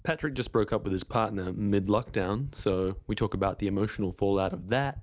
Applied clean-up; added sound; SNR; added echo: none; none; none; none.